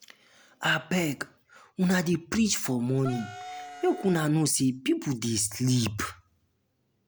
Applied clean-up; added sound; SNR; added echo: none; Wind instrument, woodwind instrument; 13 dB; none.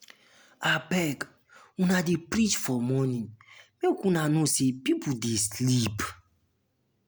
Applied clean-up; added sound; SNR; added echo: none; none; none; none.